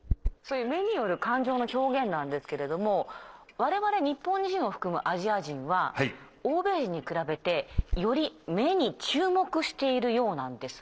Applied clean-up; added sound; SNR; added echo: neural separator model SepFormer DNS4.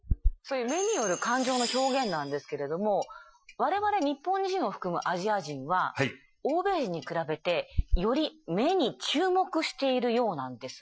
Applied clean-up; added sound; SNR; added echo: classical method Wiener filter.